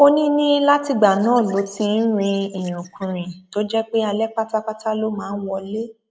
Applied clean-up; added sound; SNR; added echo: neural mask model Resemble Enhance denoiser.